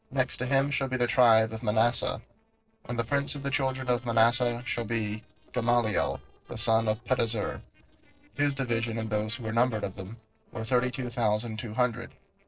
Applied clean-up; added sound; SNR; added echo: neural separator model SepFormer DNS4.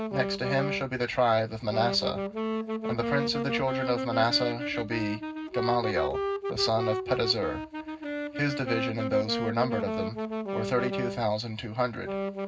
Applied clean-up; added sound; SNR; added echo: none; Wind instrument, woodwind instrument; 3 dB; reverberation time 0.4 s.